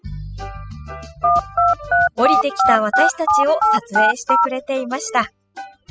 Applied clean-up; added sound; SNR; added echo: classical method spectral subtraction.